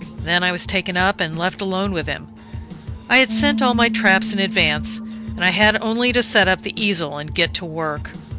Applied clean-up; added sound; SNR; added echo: none; Bass guitar + Drum kit; 8 dB; none.